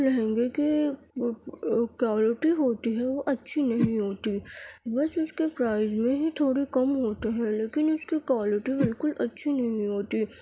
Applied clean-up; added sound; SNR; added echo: none; Whoosh, swoosh, swish; 3 dB; none.